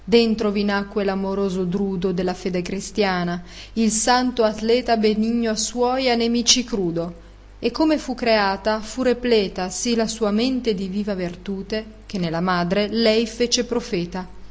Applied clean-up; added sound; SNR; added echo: none; none; none; none.